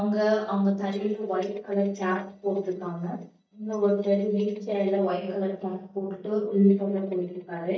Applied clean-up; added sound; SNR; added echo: neural mask model DeepFilterNet 3.